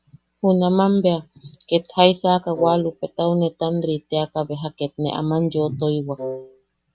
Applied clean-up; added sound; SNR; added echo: none; Wind instrument, woodwind instrument; 11 dB; none.